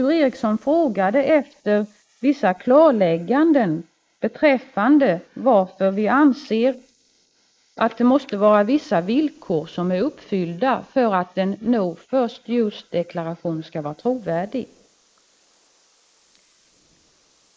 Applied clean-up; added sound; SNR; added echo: neural mask model Resemble Enhance denoiser.